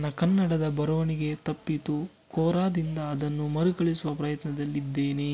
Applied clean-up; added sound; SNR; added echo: none; none; none; none.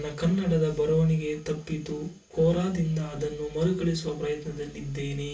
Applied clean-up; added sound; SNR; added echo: none; none; none; reverberation time 0.3 s.